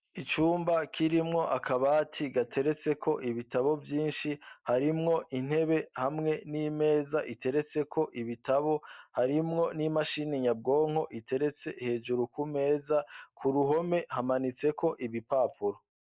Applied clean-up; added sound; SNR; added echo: none; none; none; none.